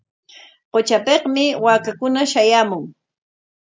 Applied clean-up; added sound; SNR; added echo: none; none; none; none.